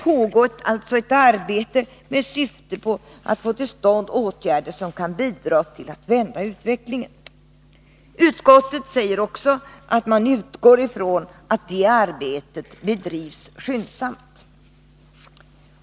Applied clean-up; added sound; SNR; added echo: none; none; none; none.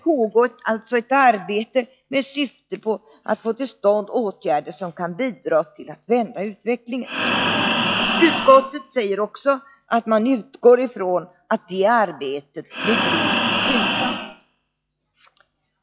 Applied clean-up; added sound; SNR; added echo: classical method log-MMSE.